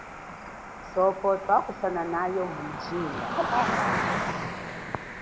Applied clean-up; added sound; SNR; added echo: none; Cricket; 3 dB; none.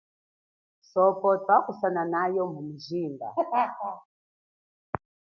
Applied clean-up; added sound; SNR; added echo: none; none; none; none.